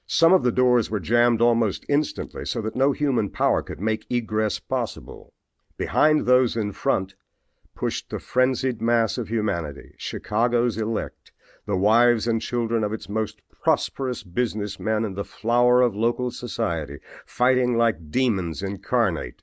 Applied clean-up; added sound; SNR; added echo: none; none; none; none.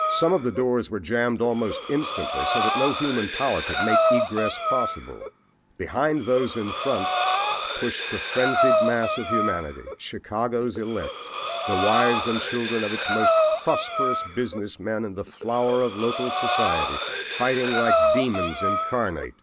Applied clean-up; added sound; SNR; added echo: none; Breathing; -1 dB; none.